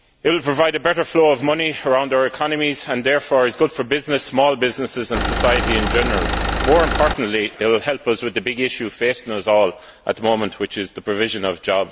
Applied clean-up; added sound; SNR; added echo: none; Engine; 1 dB; none.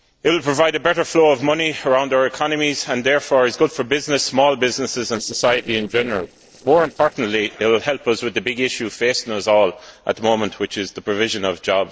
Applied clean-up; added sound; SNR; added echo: neural separator model SepFormer DNS4.